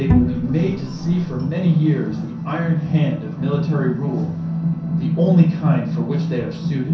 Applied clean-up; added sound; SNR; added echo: none; Bowed string instrument; 3 dB; reverberation time 0.6 s.